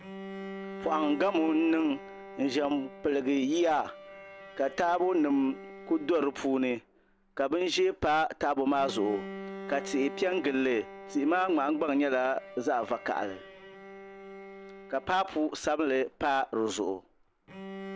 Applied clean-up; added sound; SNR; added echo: none; Bowed string instrument; 15 dB; none.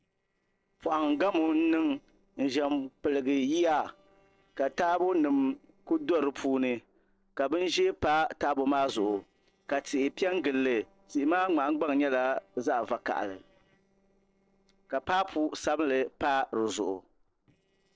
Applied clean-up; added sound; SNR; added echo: neural separator model SepFormer DNS4.